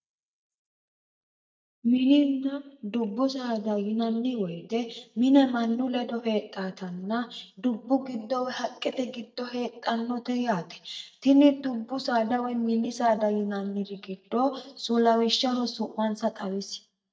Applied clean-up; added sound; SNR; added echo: neural mask model DeepFilterNet 3.